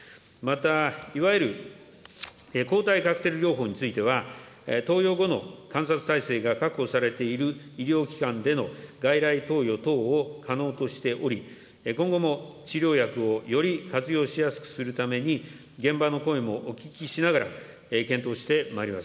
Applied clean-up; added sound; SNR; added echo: none; none; none; none.